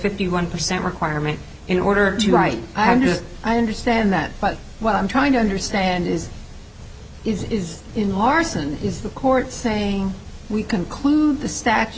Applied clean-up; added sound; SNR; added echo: none; none; none; none.